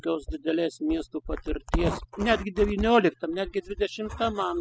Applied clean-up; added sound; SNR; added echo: classical method spectral subtraction.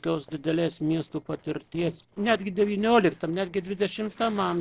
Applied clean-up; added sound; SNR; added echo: neural separator model SepFormer DNS4.